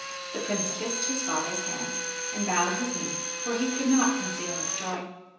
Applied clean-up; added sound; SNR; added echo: none; Drill; 1 dB; reverberation time 0.9 s.